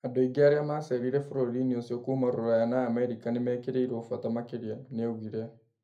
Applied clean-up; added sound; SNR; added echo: none; none; none; reverberation time 0.3 s.